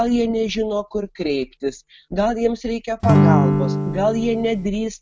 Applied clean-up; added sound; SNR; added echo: none; Acoustic guitar / Strum; -4 dB; none.